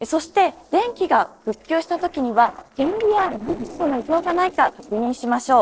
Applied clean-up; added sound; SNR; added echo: neural separator model SepFormer DNS4.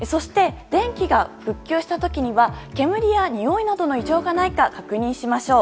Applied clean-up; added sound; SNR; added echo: none; none; none; none.